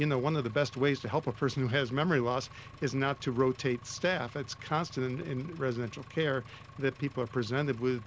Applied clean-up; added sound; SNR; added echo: none; Engine; 18 dB; none.